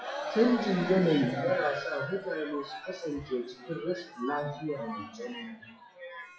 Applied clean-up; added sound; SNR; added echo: classical method WPE with log-MMSE.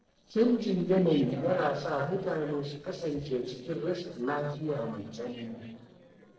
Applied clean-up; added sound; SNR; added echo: neural separator model SepFormer DNS4.